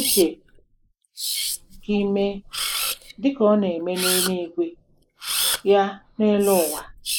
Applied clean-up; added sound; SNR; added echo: neural mask model Resemble Enhance denoiser.